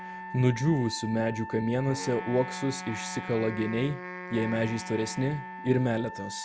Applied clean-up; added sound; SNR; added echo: none; Wind instrument, woodwind instrument + Wind instrument, woodwind instrument; 10 dB; none.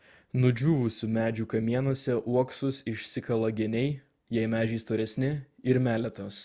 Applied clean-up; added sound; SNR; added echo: none; none; none; none.